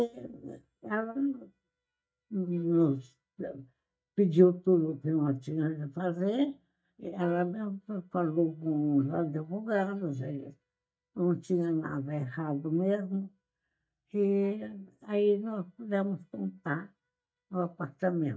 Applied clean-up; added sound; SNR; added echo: neural mask model DeepFilterNet 3.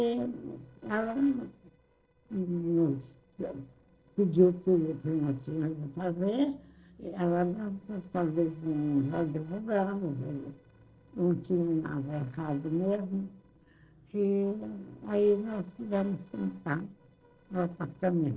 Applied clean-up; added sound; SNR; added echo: neural separator model SepFormer DNS4.